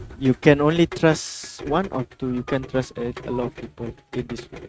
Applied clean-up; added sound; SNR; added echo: neural mask model RNNoise.